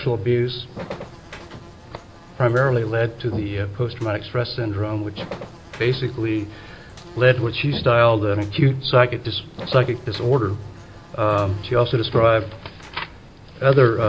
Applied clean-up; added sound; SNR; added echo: none; Buzz; 17 dB; none.